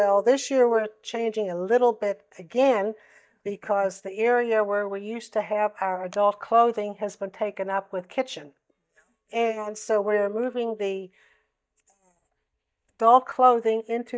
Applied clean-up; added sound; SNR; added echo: neural mask model DeepFilterNet 3.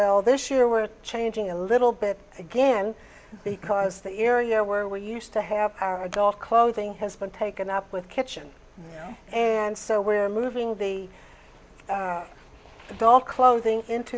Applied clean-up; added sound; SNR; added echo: none; none; none; none.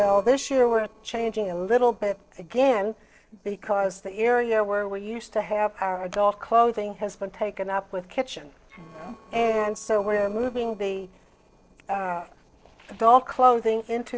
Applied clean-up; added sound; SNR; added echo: neural separator model SepFormer DNS4.